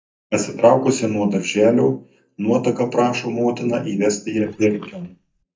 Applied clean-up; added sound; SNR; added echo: neural mask model DeepFilterNet 3.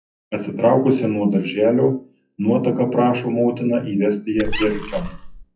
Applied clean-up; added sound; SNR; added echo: classical method WPE with log-MMSE.